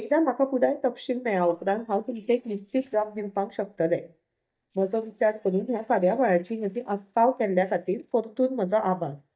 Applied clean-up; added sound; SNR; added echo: neural mask model DeepFilterNet 3.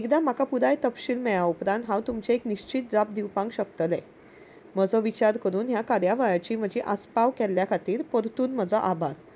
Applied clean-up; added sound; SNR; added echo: none; none; none; none.